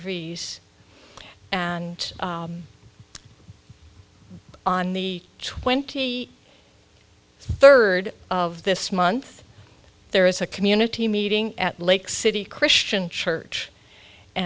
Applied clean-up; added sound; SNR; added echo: none; none; none; none.